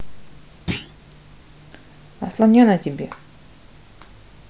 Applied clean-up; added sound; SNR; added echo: none; Thump, thud; 8 dB; none.